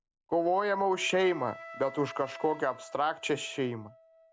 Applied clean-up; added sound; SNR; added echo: none; Wind instrument, woodwind instrument; 19 dB; none.